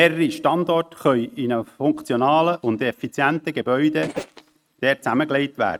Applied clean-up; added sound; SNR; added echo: neural mask model RNNoise.